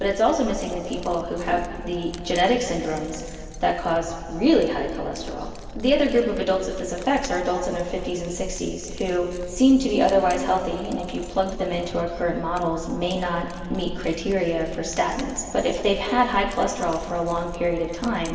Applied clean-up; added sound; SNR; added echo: none; Keys jangling; 12 dB; reverberation time 2.3 s.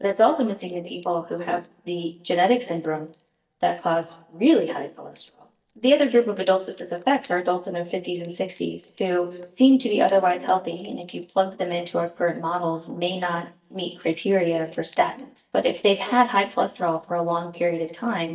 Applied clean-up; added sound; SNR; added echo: neural mask model DeepFilterNet 3.